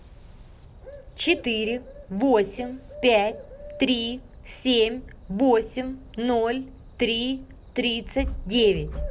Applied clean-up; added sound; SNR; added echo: none; Bird; 18 dB; none.